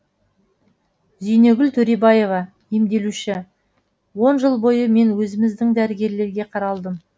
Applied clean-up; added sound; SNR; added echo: none; none; none; none.